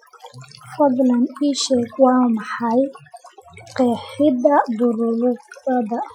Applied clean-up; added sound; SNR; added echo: classical method Wiener filter.